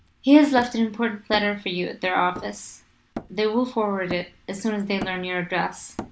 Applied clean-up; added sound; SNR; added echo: none; Hammer; 17 dB; none.